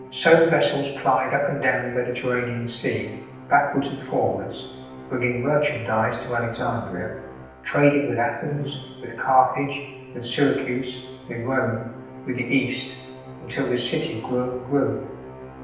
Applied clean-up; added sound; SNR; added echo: none; Musical instrument; 16 dB; reverberation time 0.9 s.